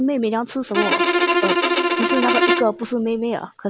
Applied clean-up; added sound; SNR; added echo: none; Bowed string instrument; -3 dB; none.